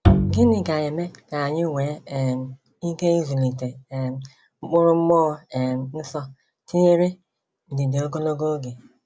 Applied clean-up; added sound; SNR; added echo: none; Bowed string instrument; -2 dB; none.